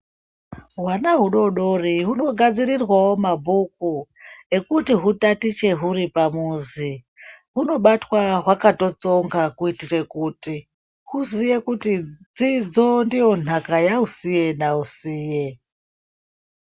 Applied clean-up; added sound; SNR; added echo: none; none; none; none.